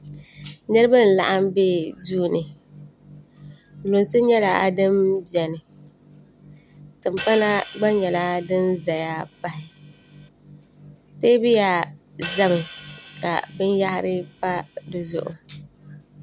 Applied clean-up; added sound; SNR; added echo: none; Hi-hat; 14 dB; none.